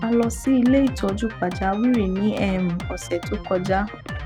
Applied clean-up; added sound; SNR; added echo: none; Drum kit; 10 dB; none.